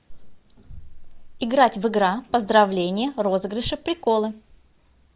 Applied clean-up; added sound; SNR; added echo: none; none; none; none.